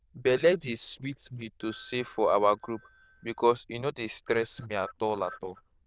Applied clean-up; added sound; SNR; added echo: neural diffusion model UNIVERSE++.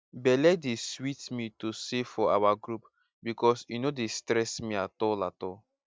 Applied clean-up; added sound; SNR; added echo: none; none; none; none.